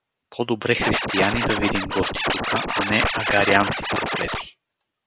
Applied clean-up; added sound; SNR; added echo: none; Scratching (performance technique); 0 dB; none.